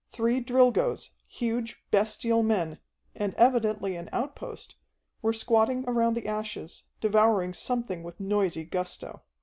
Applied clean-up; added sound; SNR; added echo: none; none; none; none.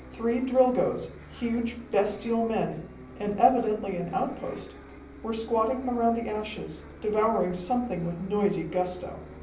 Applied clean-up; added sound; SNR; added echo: none; Bus; 16 dB; reverberation time 0.6 s.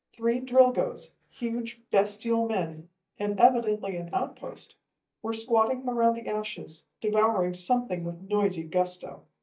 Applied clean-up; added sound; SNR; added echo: neural mask model DeepFilterNet 3.